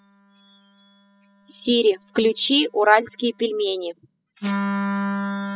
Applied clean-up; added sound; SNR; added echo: classical method spectral subtraction.